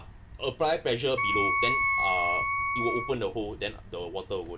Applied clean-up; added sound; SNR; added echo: none; Wind instrument, woodwind instrument; -4 dB; none.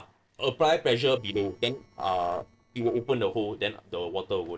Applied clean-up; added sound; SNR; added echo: neural separator model SepFormer DNS4.